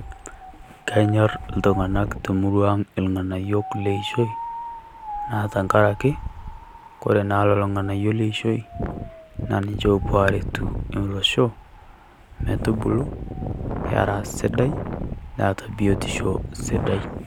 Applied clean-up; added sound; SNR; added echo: none; Wind; 8 dB; none.